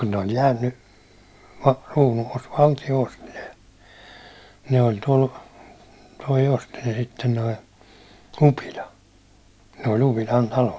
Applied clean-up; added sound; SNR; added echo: none; none; none; none.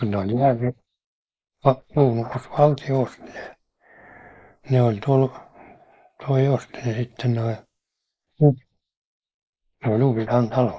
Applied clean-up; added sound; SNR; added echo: neural mask model Resemble Enhance denoiser.